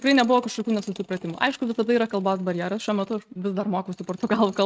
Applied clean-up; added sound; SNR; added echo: neural mask model RNNoise.